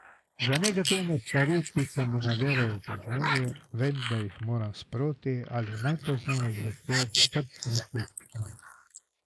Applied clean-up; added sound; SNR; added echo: neural mask model Resemble Enhance denoiser.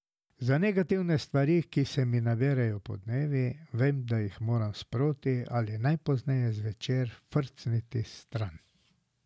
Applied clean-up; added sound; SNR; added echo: none; none; none; none.